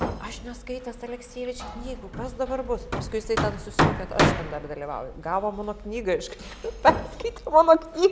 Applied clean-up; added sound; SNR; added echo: none; Hammer; 4 dB; none.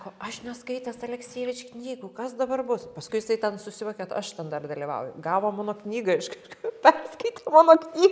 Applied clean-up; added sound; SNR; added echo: none; none; none; none.